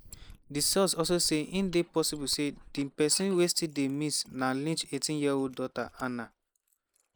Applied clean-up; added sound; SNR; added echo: neural mask model Resemble Enhance denoiser.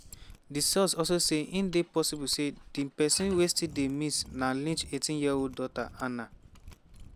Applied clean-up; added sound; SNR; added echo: none; Mechanisms; 19 dB; none.